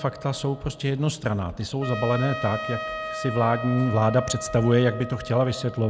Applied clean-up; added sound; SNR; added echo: none; Trumpet; 11 dB; none.